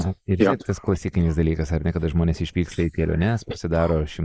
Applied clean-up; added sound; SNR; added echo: neural mask model Resemble Enhance denoiser.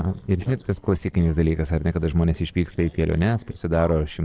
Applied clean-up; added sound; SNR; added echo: neural separator model SepFormer DNS4.